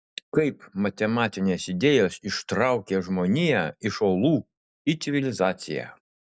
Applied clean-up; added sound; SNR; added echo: none; none; none; none.